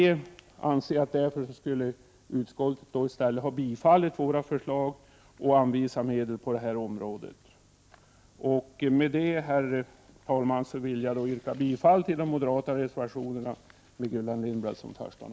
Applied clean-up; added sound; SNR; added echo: none; none; none; none.